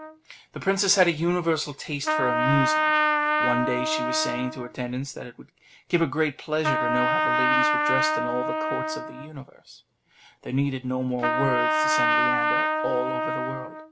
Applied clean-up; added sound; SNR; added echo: none; Trumpet; -2 dB; none.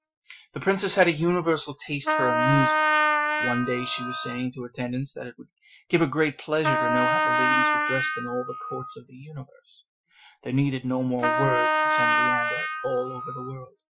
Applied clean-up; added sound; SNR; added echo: classical method Wiener filter.